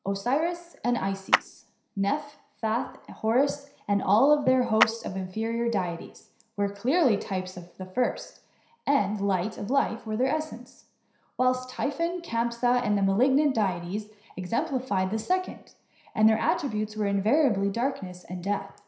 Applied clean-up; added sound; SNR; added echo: none; Clapping; 5 dB; reverberation time 0.5 s.